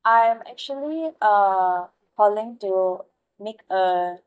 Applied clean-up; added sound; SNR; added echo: neural mask model DeepFilterNet 3.